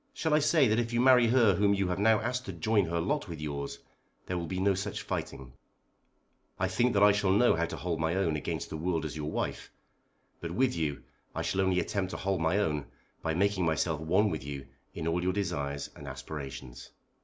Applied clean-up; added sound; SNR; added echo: none; none; none; none.